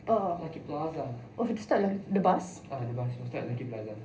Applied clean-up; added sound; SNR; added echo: none; none; none; reverberation time 0.3 s.